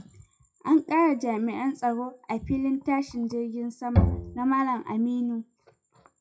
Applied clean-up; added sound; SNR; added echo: classical method WPE with log-MMSE.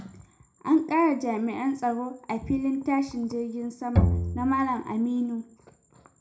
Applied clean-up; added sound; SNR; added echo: none; Bowed string instrument; -1 dB; reverberation time 0.4 s.